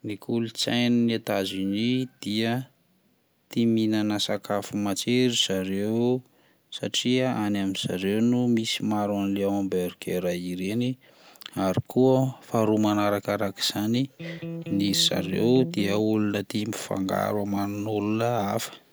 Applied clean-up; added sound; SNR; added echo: none; Electric guitar; 8 dB; none.